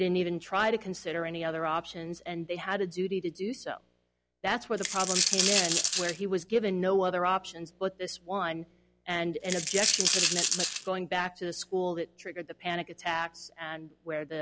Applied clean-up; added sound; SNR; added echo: none; Coin (dropping); -4 dB; none.